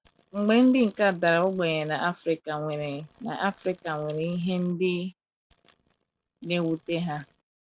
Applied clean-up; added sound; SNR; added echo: neural mask model RNNoise.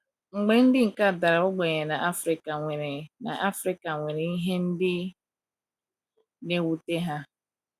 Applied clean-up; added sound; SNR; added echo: none; none; none; none.